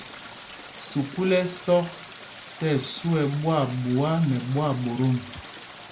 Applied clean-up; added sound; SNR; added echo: none; Stream; 16 dB; none.